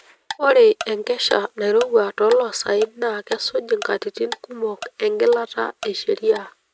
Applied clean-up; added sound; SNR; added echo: neural mask model RNNoise.